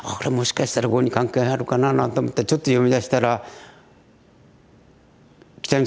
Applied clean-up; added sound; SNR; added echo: none; none; none; none.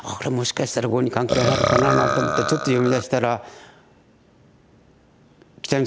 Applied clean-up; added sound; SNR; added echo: none; Burping, eructation; 1 dB; none.